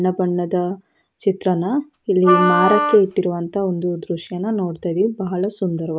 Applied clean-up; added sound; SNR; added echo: none; Wind instrument, woodwind instrument; 1 dB; none.